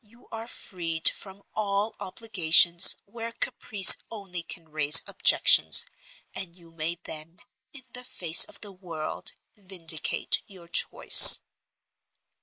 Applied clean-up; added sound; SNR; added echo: neural mask model Resemble Enhance denoiser.